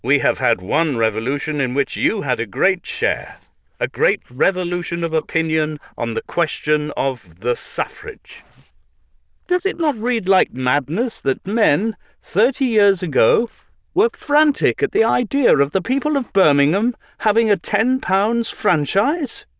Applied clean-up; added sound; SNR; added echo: neural diffusion model UNIVERSE++.